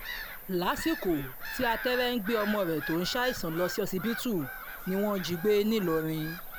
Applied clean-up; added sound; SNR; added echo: none; Gull, seagull / Bird vocalization, bird call, bird song; 9 dB; none.